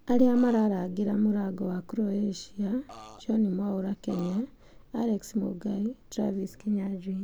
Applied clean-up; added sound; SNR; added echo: none; Burping, eructation; 18 dB; none.